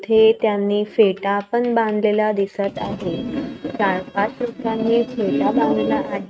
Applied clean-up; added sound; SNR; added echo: neural mask model RNNoise.